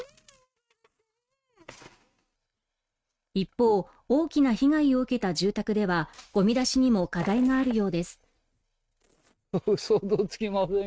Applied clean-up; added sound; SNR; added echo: neural mask model RNNoise.